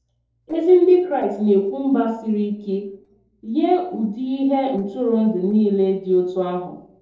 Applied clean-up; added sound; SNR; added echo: neural separator model SepFormer DNS4.